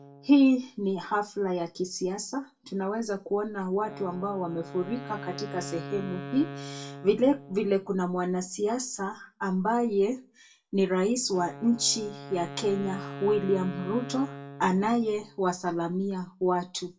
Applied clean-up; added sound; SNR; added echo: none; Wind instrument, woodwind instrument; 15 dB; reverberation time 0.2 s.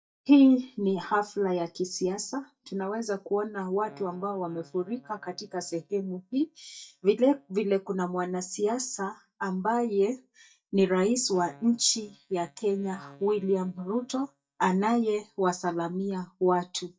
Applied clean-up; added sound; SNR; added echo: neural mask model DeepFilterNet 3.